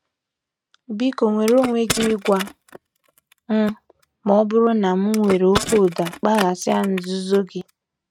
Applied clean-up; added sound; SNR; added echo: neural mask model RNNoise.